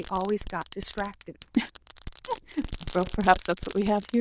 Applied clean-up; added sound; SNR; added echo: neural diffusion model UNIVERSE++.